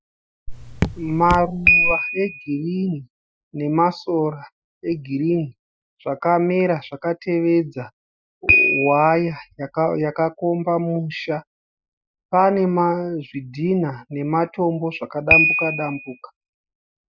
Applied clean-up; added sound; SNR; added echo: classical method Wiener filter.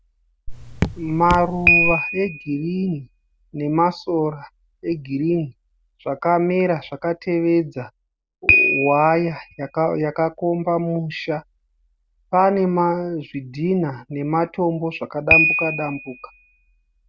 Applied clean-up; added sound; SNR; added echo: none; Raindrop / Drip + Piano; 4 dB; none.